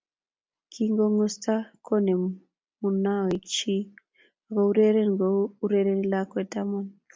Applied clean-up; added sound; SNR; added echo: none; none; none; none.